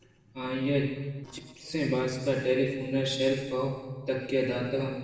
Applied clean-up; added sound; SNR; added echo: neural separator model SepFormer DNS4.